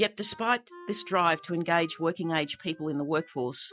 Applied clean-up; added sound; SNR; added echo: classical method Wiener filter.